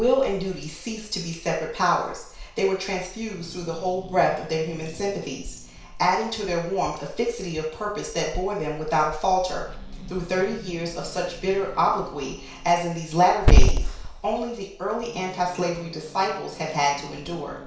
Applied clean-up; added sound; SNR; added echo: none; Growling / Hiss; 2 dB; reverberation time 0.6 s.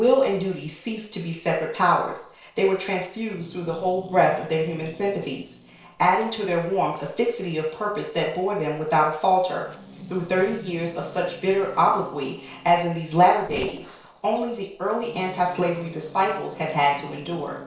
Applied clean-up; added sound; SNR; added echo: neural separator model SepFormer DNS4.